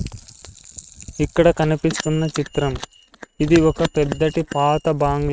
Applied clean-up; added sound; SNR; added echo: neural mask model RNNoise.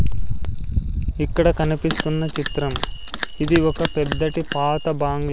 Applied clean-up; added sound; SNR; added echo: none; Bell; 10 dB; none.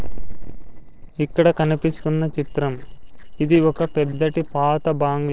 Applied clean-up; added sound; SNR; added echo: neural separator model SepFormer DNS4.